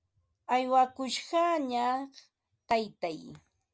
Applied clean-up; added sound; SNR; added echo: none; none; none; none.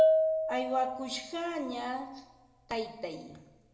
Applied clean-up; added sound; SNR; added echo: none; Bell / Percussion; -4 dB; reverberation time 0.9 s.